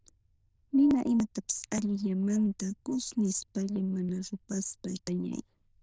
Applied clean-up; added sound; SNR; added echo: neural diffusion model UNIVERSE++.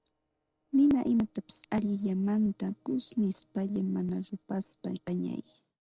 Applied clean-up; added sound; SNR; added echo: neural separator model SepFormer DNS4.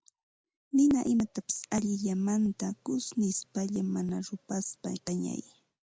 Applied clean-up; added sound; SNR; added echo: none; none; none; none.